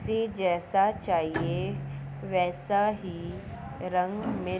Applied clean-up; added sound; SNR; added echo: none; Bowed string instrument; 11 dB; none.